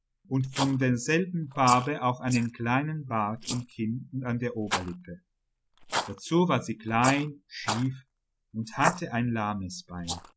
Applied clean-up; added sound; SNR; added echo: neural mask model Resemble Enhance denoiser.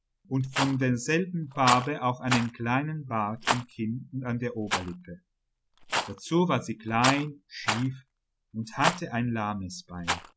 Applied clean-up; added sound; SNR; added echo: none; Rattle; 5 dB; none.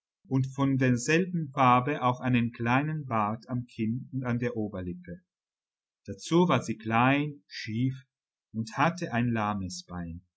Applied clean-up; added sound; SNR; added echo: none; none; none; none.